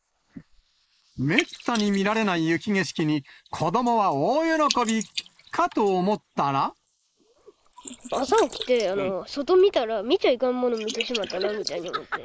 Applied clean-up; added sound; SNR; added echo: neural mask model Resemble Enhance denoiser.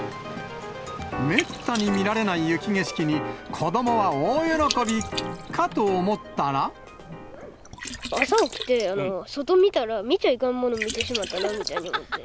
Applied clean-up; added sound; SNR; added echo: none; Liquid; 12 dB; none.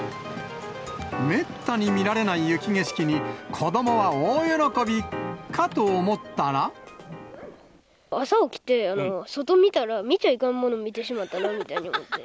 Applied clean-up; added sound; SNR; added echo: none; none; none; none.